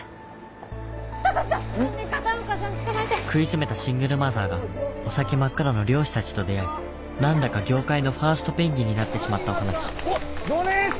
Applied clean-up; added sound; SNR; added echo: none; none; none; none.